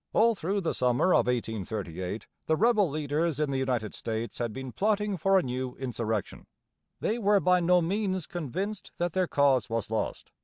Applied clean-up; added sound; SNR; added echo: none; none; none; none.